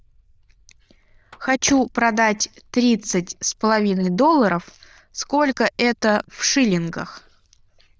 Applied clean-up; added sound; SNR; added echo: neural diffusion model UNIVERSE++.